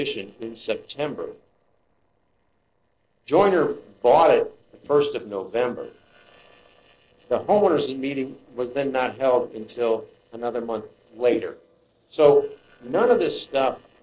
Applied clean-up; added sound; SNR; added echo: neural separator model SepFormer DNS4.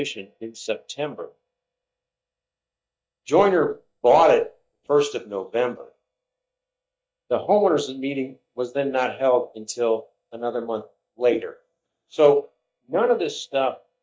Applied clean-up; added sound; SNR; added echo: neural mask model DeepFilterNet 3.